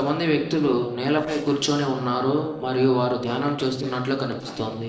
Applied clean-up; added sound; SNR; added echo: neural separator model SepFormer DNS4.